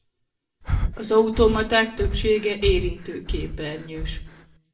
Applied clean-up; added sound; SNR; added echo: none; Breathing; 4 dB; reverberation time 0.6 s.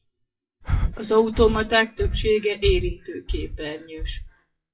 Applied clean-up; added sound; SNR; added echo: classical method WPE with log-MMSE.